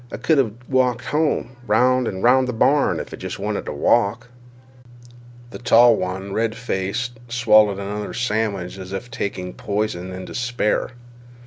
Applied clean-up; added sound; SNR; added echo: none; none; none; none.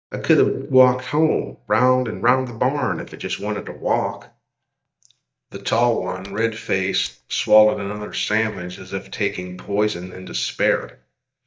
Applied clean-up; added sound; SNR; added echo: neural mask model DeepFilterNet 3.